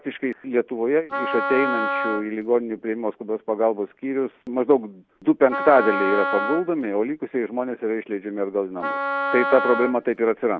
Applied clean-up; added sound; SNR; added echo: none; Wind instrument, woodwind instrument; 4 dB; none.